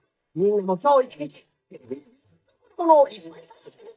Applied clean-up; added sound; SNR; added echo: neural mask model DeepFilterNet 3.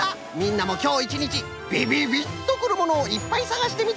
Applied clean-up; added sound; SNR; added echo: none; none; none; none.